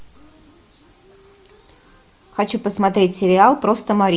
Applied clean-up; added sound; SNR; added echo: none; none; none; none.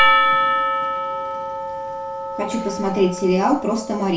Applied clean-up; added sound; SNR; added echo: none; Percussion; -1 dB; reverberation time 0.3 s.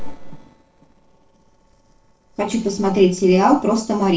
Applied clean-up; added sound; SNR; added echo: neural separator model SepFormer DNS4.